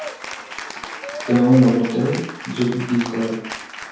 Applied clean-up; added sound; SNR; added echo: none; Applause / Cheering; 12 dB; reverberation time 0.6 s.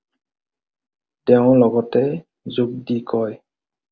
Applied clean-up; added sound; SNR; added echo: none; none; none; none.